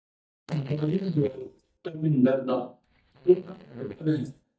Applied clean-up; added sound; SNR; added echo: neural mask model DeepFilterNet 3.